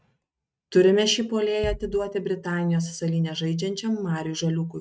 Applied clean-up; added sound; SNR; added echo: neural mask model RNNoise.